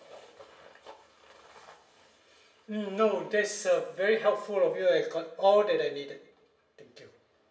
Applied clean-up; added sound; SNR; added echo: none; none; none; reverberation time 0.8 s.